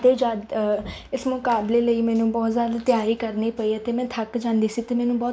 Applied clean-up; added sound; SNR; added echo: none; none; none; none.